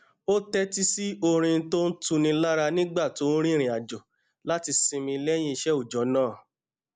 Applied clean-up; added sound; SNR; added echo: none; none; none; none.